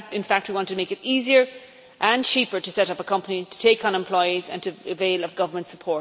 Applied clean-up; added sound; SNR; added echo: none; none; none; none.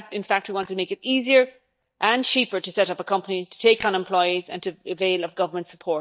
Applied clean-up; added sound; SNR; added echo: neural mask model DeepFilterNet 3.